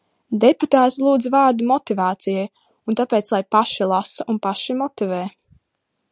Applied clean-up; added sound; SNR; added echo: none; none; none; none.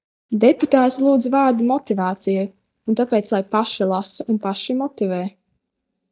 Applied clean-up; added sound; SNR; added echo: neural mask model DeepFilterNet 3.